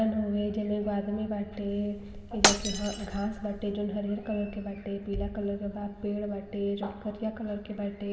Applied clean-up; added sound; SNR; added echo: none; Shatter; -1 dB; reverberation time 2.9 s.